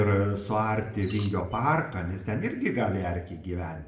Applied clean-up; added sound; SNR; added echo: none; Rattle / Keys jangling; 2 dB; reverberation time 0.7 s.